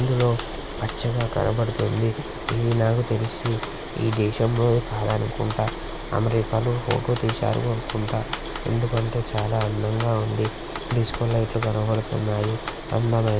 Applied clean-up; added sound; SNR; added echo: none; Typewriter; 16 dB; none.